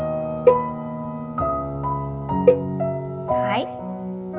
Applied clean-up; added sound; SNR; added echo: none; Cowbell; 0 dB; reverberation time 0.7 s.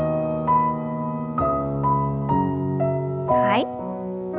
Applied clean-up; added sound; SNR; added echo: none; none; none; none.